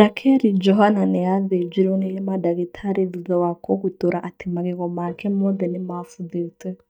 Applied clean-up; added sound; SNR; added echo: neural mask model DeepFilterNet 3.